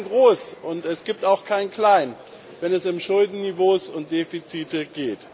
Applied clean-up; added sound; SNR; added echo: none; none; none; none.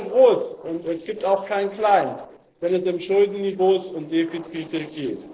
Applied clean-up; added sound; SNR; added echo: neural separator model SepFormer DNS4.